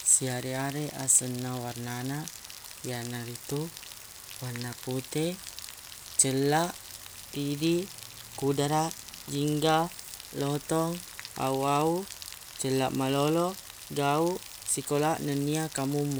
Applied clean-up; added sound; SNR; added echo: none; Rain; 14 dB; none.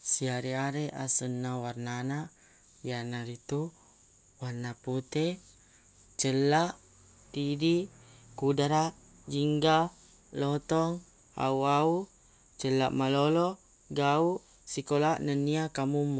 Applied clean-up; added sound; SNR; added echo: none; none; none; none.